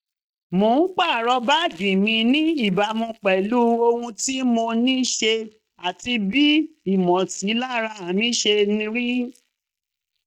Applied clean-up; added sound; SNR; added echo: neural mask model DeepFilterNet 3.